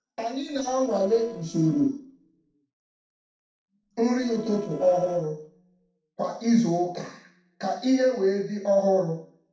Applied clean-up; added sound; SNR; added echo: neural separator model SepFormer DNS4.